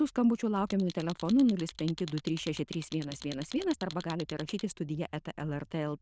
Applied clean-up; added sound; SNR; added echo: neural diffusion model UNIVERSE++.